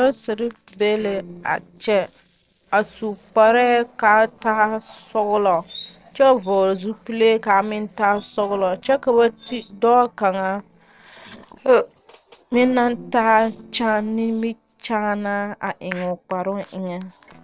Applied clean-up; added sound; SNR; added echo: neural separator model SepFormer DNS4.